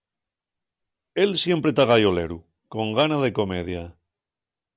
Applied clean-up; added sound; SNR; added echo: none; none; none; none.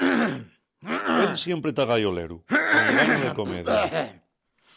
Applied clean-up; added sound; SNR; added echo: none; Cough; -4 dB; none.